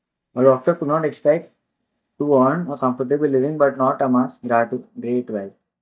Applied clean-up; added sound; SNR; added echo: neural mask model DeepFilterNet 3.